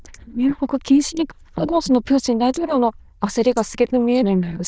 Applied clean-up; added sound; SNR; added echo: neural diffusion model UNIVERSE++.